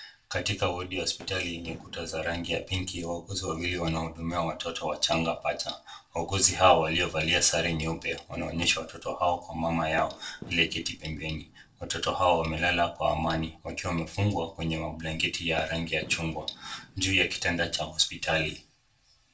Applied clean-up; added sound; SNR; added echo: neural separator model SepFormer DNS4.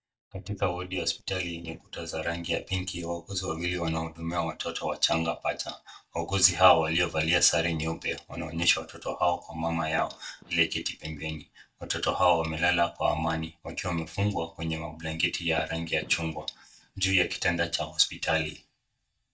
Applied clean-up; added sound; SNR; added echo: neural mask model DeepFilterNet 3.